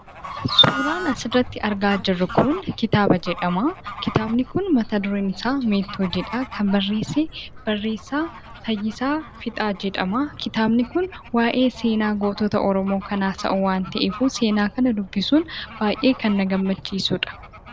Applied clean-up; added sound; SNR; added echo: none; Bird / Fowl; 14 dB; none.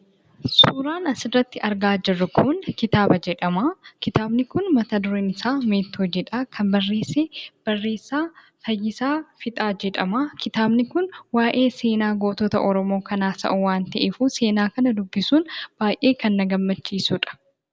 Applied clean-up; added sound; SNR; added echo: none; none; none; none.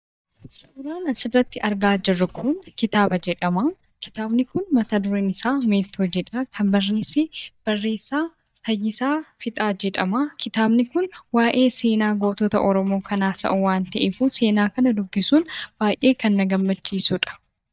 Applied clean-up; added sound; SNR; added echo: neural mask model DeepFilterNet 3.